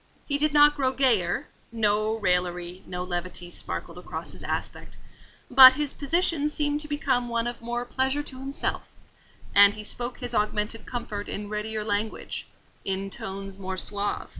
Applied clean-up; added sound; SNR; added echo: none; none; none; none.